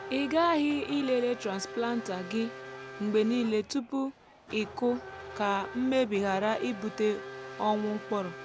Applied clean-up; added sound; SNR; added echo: none; Race car, auto racing / Accelerating, revving, vroom; 13 dB; none.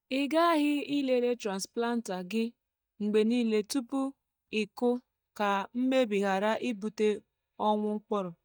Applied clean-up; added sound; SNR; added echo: neural mask model DeepFilterNet 3.